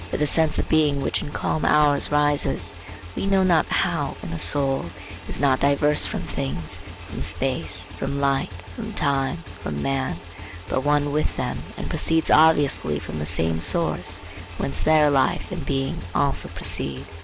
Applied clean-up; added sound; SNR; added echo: none; Motorcycle / Engine; 14 dB; none.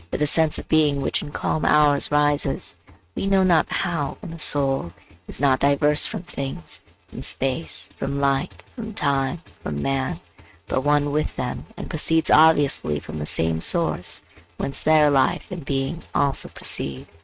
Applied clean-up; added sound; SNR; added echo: neural mask model RNNoise.